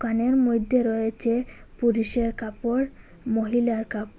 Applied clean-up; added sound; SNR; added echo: none; none; none; none.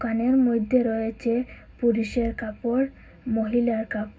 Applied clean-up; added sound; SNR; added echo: none; none; none; reverberation time 0.4 s.